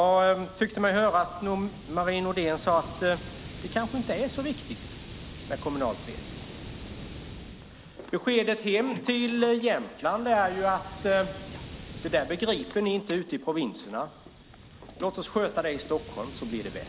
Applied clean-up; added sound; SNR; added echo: none; Hiss; 15 dB; none.